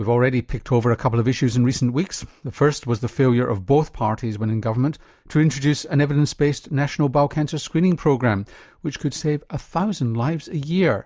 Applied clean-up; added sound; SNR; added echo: none; none; none; none.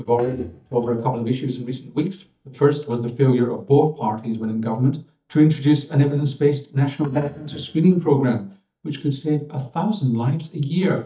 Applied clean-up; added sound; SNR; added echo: neural mask model DeepFilterNet 3.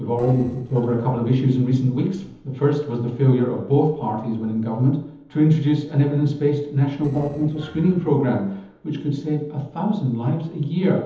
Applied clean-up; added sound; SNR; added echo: neural separator model SepFormer DNS4.